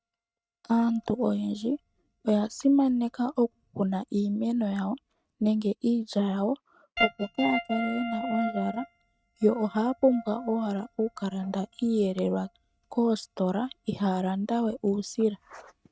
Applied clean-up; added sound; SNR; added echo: neural mask model RNNoise.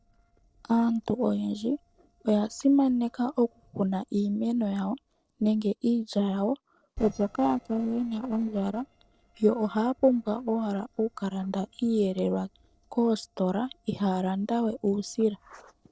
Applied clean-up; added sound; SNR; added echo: neural separator model SepFormer DNS4.